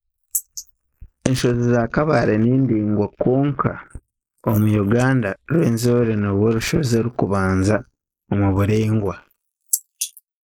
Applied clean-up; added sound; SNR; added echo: neural mask model Resemble Enhance denoiser.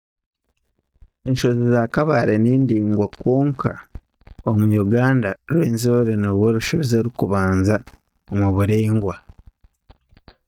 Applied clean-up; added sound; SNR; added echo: neural mask model DeepFilterNet 3.